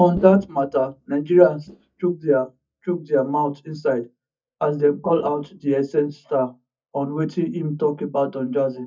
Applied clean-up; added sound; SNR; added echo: neural mask model DeepFilterNet 3.